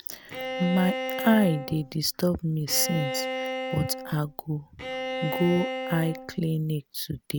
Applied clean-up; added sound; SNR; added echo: none; Bowed string instrument; 6 dB; none.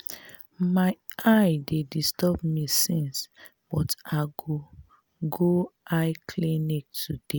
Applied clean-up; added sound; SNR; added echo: none; none; none; none.